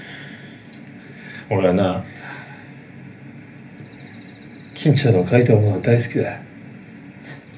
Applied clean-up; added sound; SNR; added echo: none; none; none; reverberation time 0.3 s.